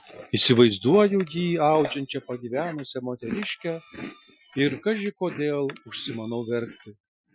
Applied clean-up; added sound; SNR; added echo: classical method Wiener filter.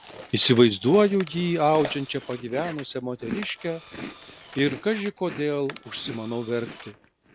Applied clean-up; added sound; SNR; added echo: none; Chewing, mastication + Camera; 15 dB; none.